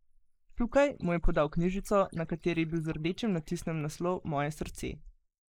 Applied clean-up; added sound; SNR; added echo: neural mask model Resemble Enhance denoiser.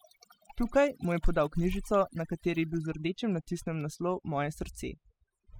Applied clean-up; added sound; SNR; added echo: classical method spectral subtraction.